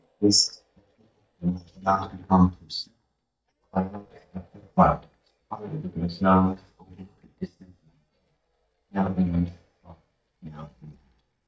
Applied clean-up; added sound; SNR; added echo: neural mask model DeepFilterNet 3.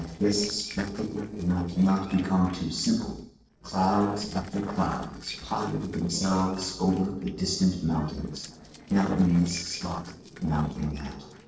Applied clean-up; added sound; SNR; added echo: neural separator model SepFormer DNS4.